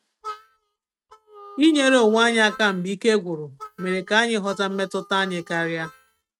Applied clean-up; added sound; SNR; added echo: neural mask model RNNoise.